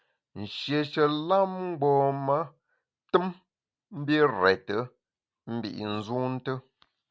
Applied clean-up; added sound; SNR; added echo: none; none; none; none.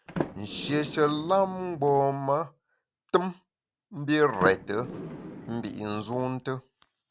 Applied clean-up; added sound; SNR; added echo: none; Sliding door; 10 dB; none.